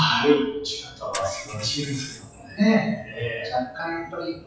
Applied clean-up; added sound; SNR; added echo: classical method WPE with log-MMSE.